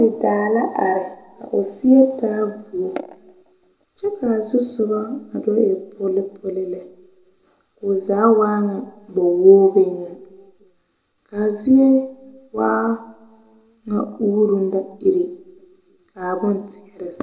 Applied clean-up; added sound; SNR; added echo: none; none; none; reverberation time 0.7 s.